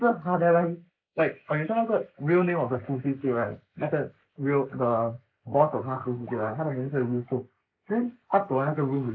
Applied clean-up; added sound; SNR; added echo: neural mask model Resemble Enhance denoiser.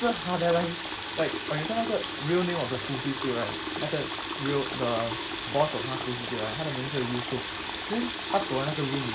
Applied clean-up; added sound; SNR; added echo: none; Water tap, faucet; -2 dB; none.